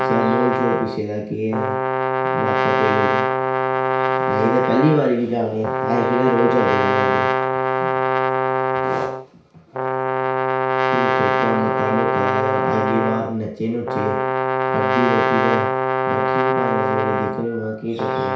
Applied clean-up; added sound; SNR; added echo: none; Brass instrument; -3 dB; reverberation time 0.6 s.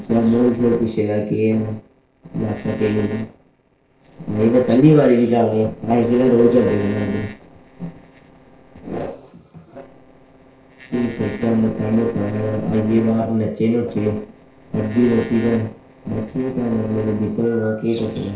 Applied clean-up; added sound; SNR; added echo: neural separator model SepFormer DNS4.